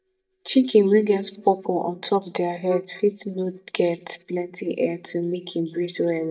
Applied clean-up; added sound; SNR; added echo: neural mask model DeepFilterNet 3.